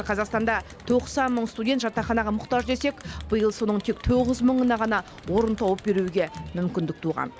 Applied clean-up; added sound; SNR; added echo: none; Crowd; 16 dB; none.